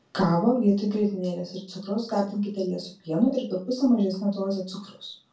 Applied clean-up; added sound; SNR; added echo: none; none; none; reverberation time 0.3 s.